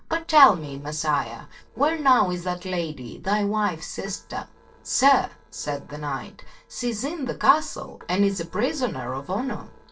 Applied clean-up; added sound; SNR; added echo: neural separator model SepFormer DNS4.